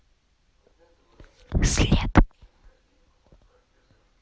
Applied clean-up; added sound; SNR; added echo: none; none; none; none.